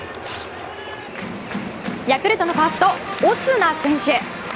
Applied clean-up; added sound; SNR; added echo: none; Tearing + Bird; 19 dB; none.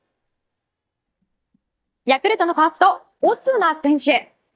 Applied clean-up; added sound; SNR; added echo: neural mask model DeepFilterNet 3.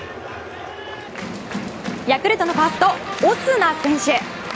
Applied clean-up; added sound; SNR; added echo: none; none; none; none.